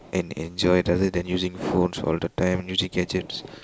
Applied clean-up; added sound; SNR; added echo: none; none; none; none.